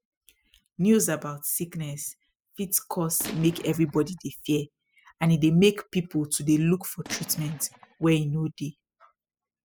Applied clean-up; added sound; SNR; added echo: classical method spectral subtraction.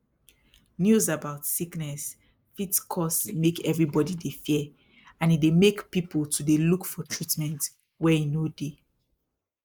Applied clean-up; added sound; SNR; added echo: neural mask model Resemble Enhance denoiser.